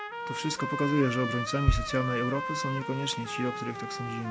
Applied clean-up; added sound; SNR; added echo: none; Trumpet + Bass drum; 2 dB; none.